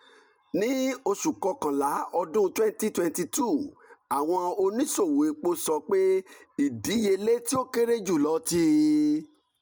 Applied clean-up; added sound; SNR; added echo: none; none; none; none.